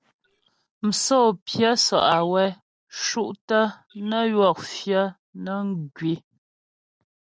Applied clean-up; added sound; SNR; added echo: neural separator model SepFormer DNS4.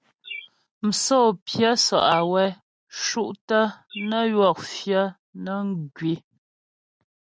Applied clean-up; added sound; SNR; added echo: none; Bird; 19 dB; none.